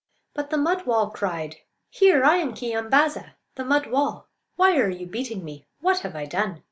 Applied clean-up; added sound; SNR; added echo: none; none; none; none.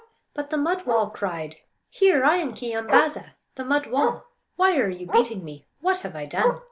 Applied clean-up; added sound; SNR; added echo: none; Bark; 5 dB; none.